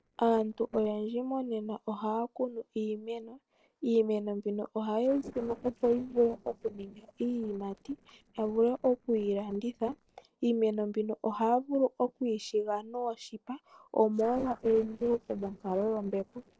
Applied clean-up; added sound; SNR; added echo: neural separator model SepFormer DNS4.